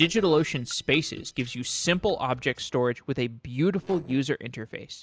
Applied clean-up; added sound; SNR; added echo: neural separator model SepFormer DNS4.